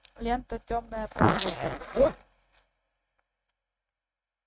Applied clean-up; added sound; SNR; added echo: neural mask model RNNoise.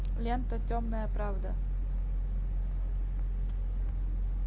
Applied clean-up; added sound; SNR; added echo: none; none; none; none.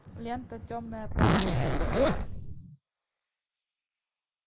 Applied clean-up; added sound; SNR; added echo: neural mask model Resemble Enhance denoiser.